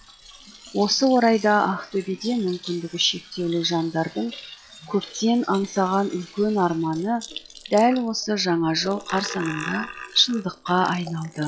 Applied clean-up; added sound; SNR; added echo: classical method log-MMSE.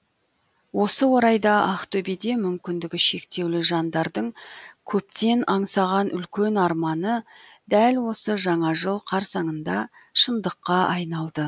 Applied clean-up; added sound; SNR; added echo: none; none; none; none.